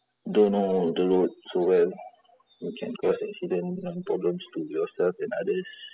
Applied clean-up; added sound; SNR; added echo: classical method spectral subtraction.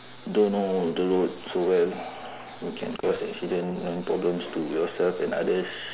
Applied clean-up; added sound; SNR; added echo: none; none; none; none.